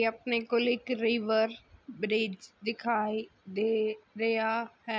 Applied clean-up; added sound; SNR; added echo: none; none; none; none.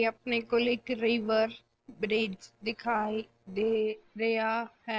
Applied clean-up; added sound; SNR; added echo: neural separator model SepFormer DNS4.